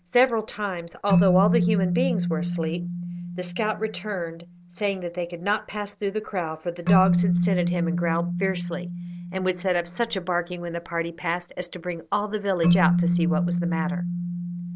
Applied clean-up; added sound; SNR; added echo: none; Keyboard (musical); -1 dB; none.